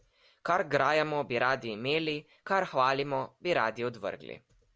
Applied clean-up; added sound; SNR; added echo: none; none; none; none.